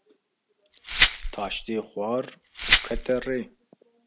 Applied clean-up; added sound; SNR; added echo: none; Glass; -5 dB; none.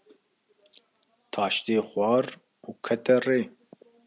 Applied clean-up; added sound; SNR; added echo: none; none; none; none.